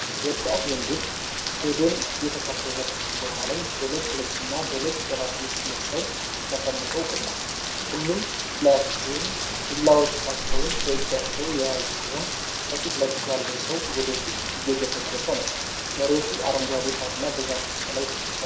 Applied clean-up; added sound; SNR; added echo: none; Rain; 1 dB; reverberation time 0.4 s.